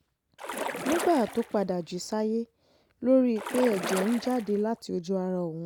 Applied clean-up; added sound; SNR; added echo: none; Splash, splatter; 8 dB; none.